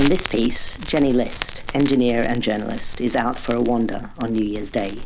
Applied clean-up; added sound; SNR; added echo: none; Crackle; 7 dB; none.